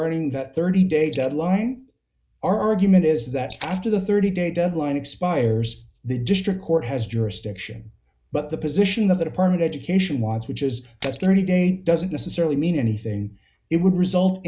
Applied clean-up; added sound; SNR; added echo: neural mask model Resemble Enhance denoiser.